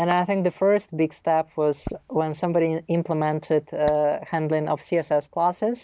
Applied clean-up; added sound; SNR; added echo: neural mask model Resemble Enhance denoiser.